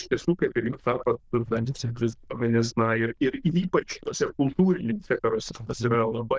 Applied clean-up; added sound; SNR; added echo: neural diffusion model UNIVERSE++.